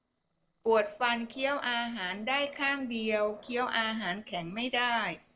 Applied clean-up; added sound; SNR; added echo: neural separator model SepFormer DNS4.